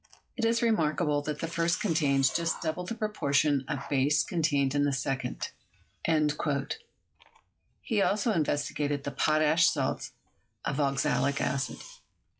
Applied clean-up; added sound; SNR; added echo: classical method log-MMSE.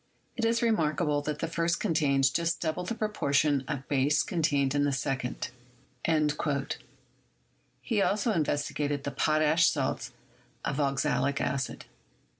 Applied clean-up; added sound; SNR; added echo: none; none; none; none.